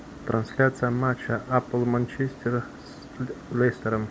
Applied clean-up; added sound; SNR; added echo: none; none; none; none.